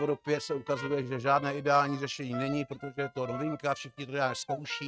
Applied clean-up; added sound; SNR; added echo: neural mask model RNNoise.